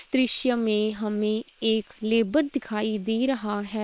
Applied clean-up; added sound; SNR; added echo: neural separator model SepFormer WHAM!.